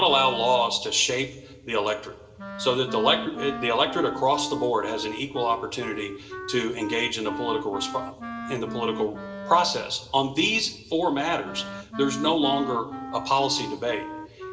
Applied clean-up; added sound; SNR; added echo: none; Wind instrument, woodwind instrument; 11 dB; reverberation time 0.9 s.